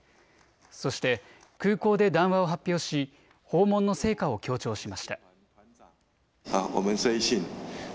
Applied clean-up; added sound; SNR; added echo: none; none; none; none.